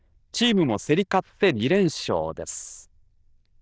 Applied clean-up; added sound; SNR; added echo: neural diffusion model UNIVERSE++.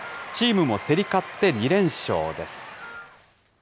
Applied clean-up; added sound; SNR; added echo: none; Wind instrument, woodwind instrument; 20 dB; none.